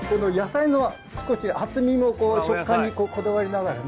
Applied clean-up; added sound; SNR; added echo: none; none; none; none.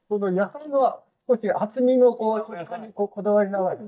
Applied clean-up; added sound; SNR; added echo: neural mask model DeepFilterNet 3.